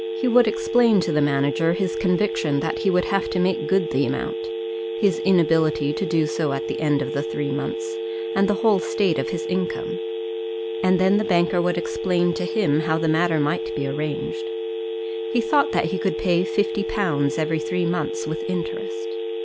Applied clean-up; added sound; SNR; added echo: none; Telephone; 4 dB; none.